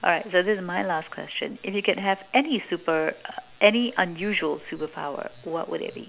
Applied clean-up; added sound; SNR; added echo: none; none; none; none.